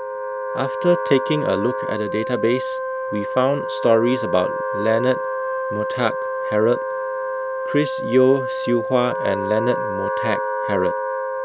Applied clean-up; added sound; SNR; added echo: none; Wind instrument, woodwind instrument; 3 dB; none.